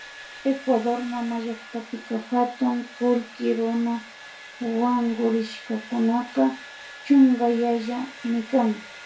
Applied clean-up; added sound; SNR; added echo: none; Domestic sounds, home sounds; 18 dB; reverberation time 0.3 s.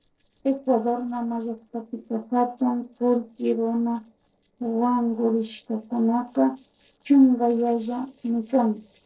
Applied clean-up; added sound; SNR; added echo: neural separator model SepFormer DNS4.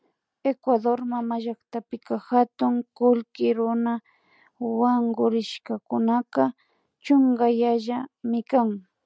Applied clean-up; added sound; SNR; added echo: none; none; none; none.